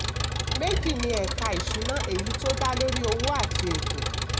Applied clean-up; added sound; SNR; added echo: none; Engine; -2 dB; none.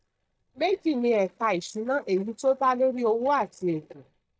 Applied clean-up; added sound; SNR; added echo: neural mask model DeepFilterNet 3.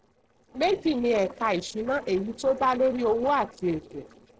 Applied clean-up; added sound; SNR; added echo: neural separator model SepFormer DNS4.